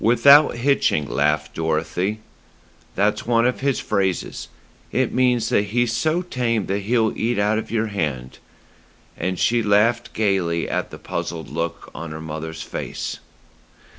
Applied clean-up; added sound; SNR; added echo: none; none; none; none.